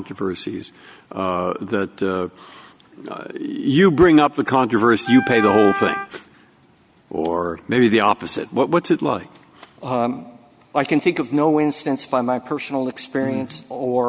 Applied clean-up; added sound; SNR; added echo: none; Wind instrument, woodwind instrument; 5 dB; none.